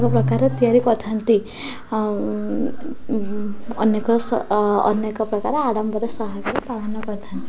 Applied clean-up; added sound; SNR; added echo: none; none; none; none.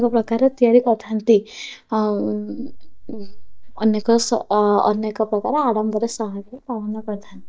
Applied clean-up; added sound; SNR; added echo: neural mask model DeepFilterNet 3.